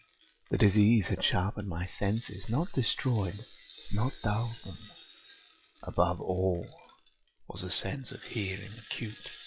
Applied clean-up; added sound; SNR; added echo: classical method log-MMSE.